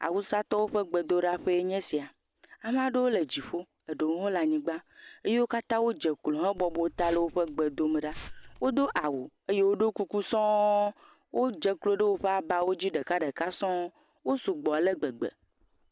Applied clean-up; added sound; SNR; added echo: none; Liquid; 16 dB; none.